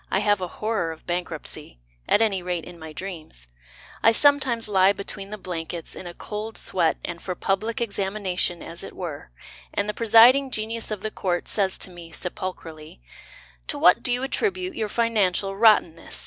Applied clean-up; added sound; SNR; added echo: none; none; none; none.